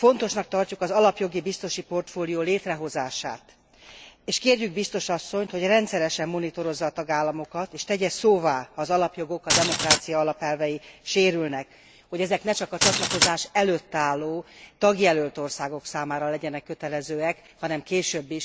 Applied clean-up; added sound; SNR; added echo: none; Glass; -1 dB; none.